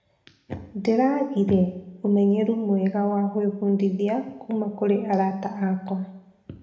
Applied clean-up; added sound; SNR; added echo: none; none; none; reverberation time 0.9 s.